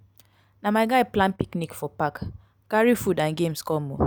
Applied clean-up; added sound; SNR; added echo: none; none; none; none.